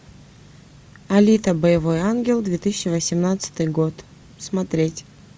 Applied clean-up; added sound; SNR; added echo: none; none; none; none.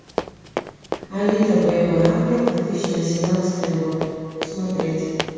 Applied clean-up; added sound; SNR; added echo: none; Run; 9 dB; reverberation time 2.2 s.